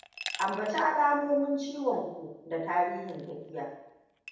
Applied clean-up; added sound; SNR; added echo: none; Glass; 17 dB; reverberation time 0.8 s.